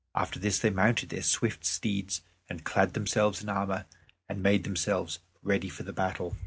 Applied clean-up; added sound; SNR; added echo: none; none; none; none.